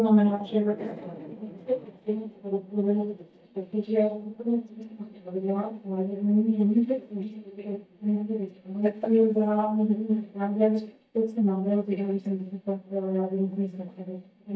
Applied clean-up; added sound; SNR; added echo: neural mask model DeepFilterNet 3.